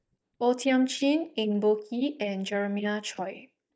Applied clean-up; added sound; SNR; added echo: neural mask model DeepFilterNet 3.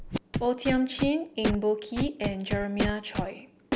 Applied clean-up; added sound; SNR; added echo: none; Scratching (performance technique); 4 dB; none.